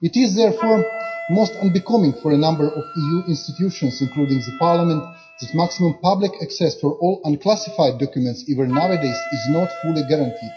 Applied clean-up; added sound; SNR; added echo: classical method WPE with log-MMSE.